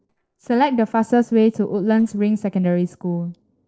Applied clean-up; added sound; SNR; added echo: neural separator model SepFormer DNS4.